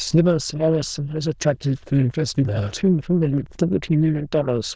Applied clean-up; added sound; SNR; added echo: neural diffusion model UNIVERSE++.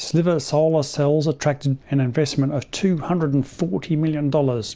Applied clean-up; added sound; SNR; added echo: none; none; none; none.